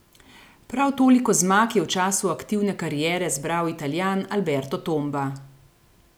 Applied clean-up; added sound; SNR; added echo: none; none; none; none.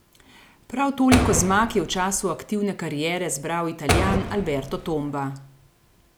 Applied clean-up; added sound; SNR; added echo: none; Door; 2 dB; none.